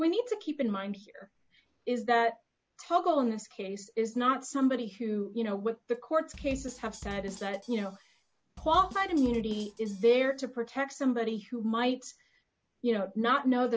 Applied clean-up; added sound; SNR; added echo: none; Bass drum / Snare drum; 17 dB; none.